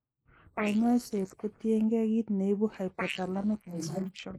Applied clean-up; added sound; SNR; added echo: neural mask model Resemble Enhance denoiser.